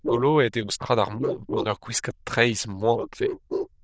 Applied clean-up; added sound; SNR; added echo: neural diffusion model UNIVERSE++.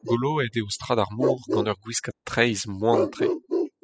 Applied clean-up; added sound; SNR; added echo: classical method spectral subtraction.